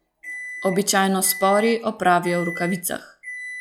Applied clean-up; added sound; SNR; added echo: classical method log-MMSE.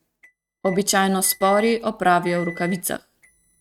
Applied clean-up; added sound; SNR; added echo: neural mask model RNNoise.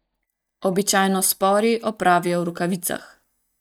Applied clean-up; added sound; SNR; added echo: neural mask model DeepFilterNet 3.